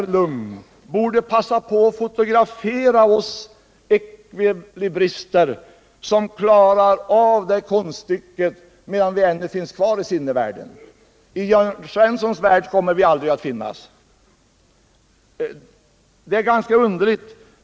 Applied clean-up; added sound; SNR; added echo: none; none; none; none.